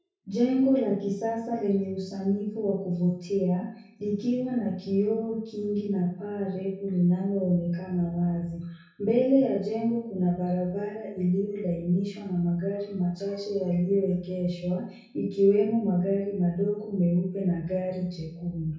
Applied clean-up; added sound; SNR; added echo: none; none; none; reverberation time 0.6 s.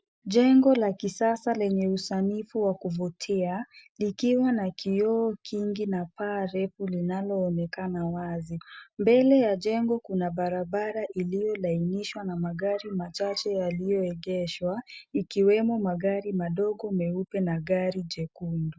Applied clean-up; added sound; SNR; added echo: none; none; none; none.